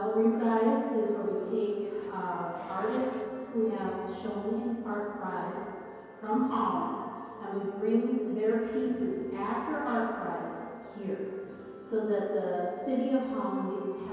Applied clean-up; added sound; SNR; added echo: none; Race car, auto racing / Accelerating, revving, vroom; 19 dB; reverberation time 2.2 s.